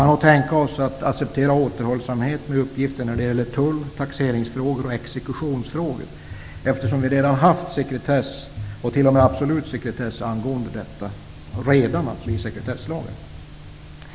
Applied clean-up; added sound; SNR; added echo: none; none; none; none.